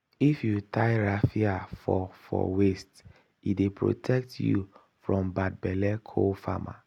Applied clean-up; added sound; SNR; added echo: none; none; none; none.